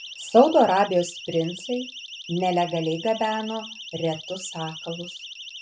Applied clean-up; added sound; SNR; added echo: neural mask model RNNoise.